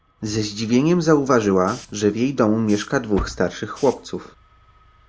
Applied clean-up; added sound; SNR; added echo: none; Engine starting + Hiss; 19 dB; none.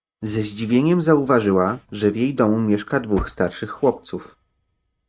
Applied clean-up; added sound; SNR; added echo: neural mask model RNNoise.